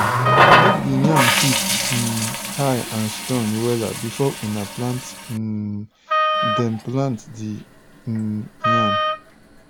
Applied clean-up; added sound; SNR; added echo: none; Wind instrument, woodwind instrument + Water tap, faucet; -3 dB; none.